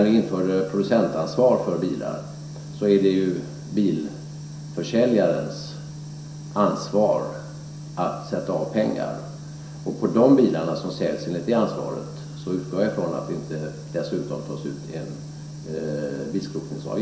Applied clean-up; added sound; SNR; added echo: none; none; none; reverberation time 0.7 s.